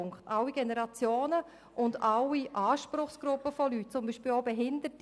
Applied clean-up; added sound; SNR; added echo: none; none; none; none.